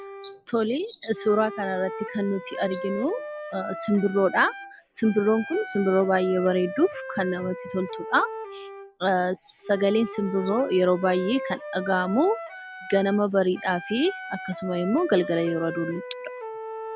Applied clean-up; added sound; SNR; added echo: none; Wind instrument, woodwind instrument; 12 dB; none.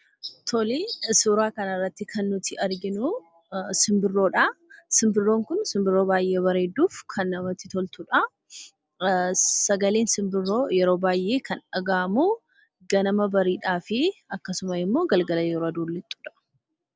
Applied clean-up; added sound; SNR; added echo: none; none; none; none.